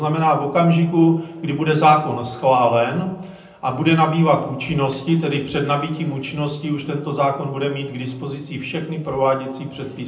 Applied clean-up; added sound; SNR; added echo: none; none; none; reverberation time 0.6 s.